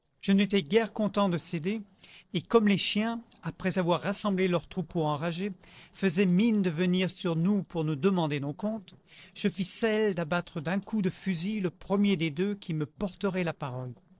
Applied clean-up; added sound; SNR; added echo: neural separator model SepFormer DNS4.